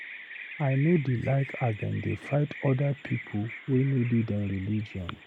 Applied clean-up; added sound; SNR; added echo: none; Bird vocalization, bird call, bird song; 15 dB; none.